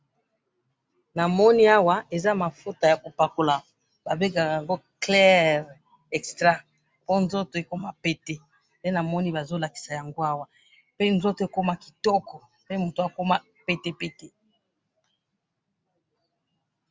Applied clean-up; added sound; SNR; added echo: none; none; none; none.